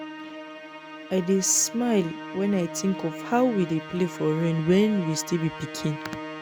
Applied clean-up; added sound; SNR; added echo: none; Musical instrument; 12 dB; none.